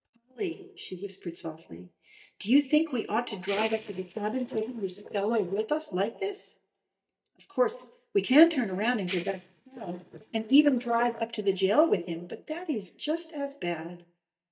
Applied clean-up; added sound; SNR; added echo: neural mask model DeepFilterNet 3.